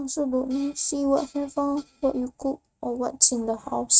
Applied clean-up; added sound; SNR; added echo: neural mask model RNNoise.